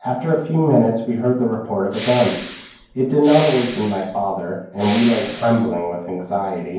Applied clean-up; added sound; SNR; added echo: none; Respiratory sounds; 7 dB; reverberation time 0.9 s.